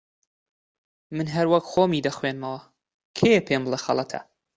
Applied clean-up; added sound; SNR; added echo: none; none; none; none.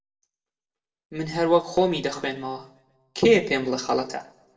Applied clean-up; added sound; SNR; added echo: none; none; none; reverberation time 0.5 s.